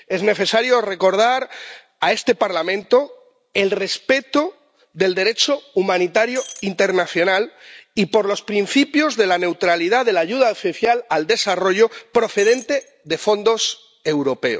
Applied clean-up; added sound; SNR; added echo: none; Shatter; 19 dB; none.